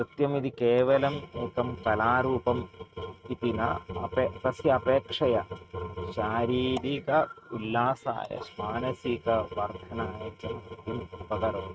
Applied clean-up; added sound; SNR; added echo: neural mask model RNNoise.